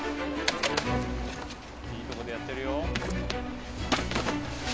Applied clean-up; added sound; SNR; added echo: none; none; none; none.